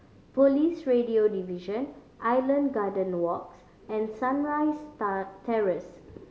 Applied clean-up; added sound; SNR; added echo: none; none; none; none.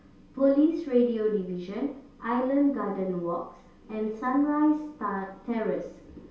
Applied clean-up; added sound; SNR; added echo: none; none; none; reverberation time 0.4 s.